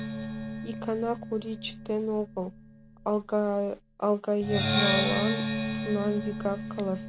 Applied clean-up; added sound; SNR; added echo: none; Percussion; 2 dB; none.